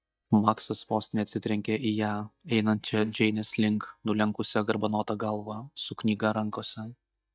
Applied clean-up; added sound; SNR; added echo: neural mask model DeepFilterNet 3.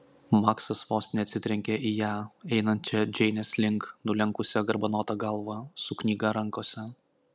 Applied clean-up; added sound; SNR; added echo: none; none; none; none.